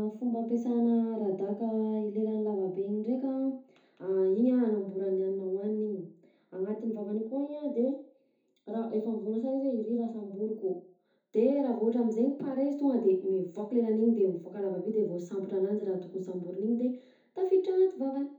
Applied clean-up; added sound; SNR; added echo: none; none; none; reverberation time 0.6 s.